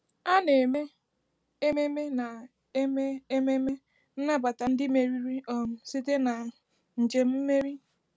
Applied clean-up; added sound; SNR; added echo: none; none; none; none.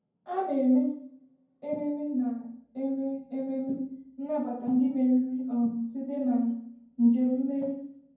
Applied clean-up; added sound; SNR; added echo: none; none; none; reverberation time 0.9 s.